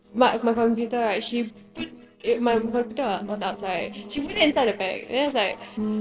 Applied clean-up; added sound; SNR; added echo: neural separator model SepFormer DNS4.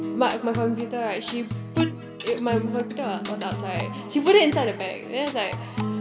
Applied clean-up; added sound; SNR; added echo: none; Acoustic guitar; 6 dB; reverberation time 2.7 s.